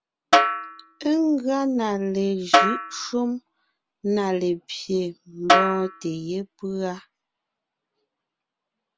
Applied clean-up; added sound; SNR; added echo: none; Snare drum; -2 dB; none.